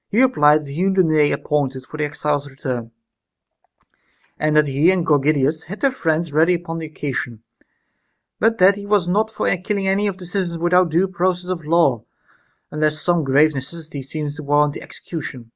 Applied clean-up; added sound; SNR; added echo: none; none; none; none.